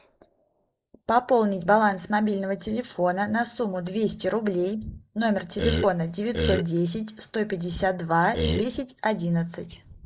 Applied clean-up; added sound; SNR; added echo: neural mask model Resemble Enhance denoiser.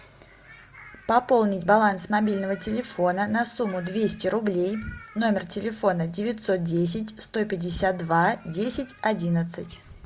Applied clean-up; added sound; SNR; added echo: none; none; none; none.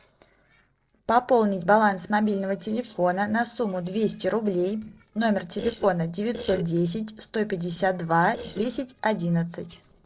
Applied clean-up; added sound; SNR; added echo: neural separator model SepFormer DNS4.